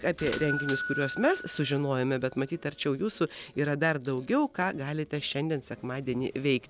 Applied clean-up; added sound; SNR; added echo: none; Doorbell; 12 dB; none.